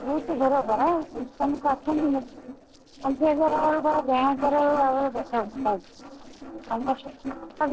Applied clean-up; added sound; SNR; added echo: neural separator model SepFormer DNS4.